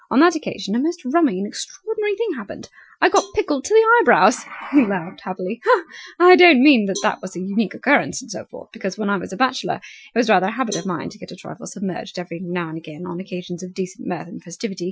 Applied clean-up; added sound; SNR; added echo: classical method Wiener filter.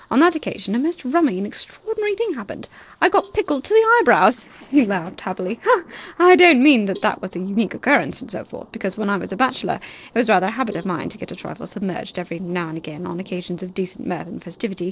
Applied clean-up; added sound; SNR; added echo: neural separator model SepFormer DNS4.